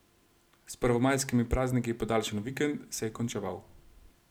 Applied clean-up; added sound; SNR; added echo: none; none; none; none.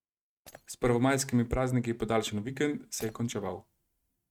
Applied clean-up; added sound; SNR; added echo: neural mask model RNNoise.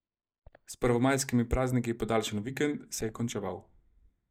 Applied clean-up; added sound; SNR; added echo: neural mask model DeepFilterNet 3.